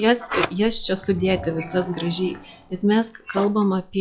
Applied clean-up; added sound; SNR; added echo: classical method log-MMSE.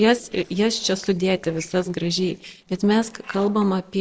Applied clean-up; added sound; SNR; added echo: neural separator model SepFormer DNS4.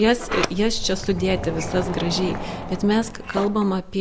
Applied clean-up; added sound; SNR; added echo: none; Sliding door; 6 dB; none.